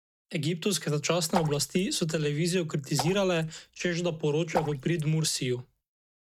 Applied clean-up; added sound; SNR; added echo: neural mask model RNNoise.